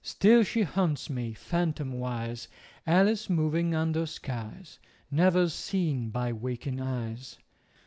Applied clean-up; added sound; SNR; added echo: none; none; none; none.